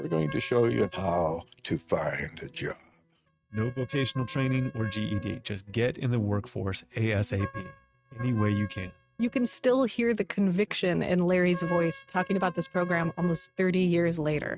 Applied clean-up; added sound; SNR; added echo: neural mask model RNNoise.